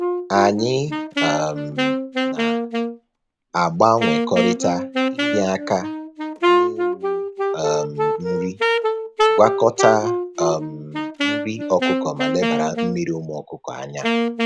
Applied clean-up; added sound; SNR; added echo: none; Wind instrument, woodwind instrument; -1 dB; none.